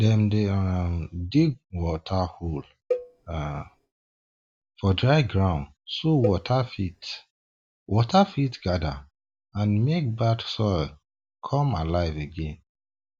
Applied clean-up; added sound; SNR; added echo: none; Cowbell; 10 dB; none.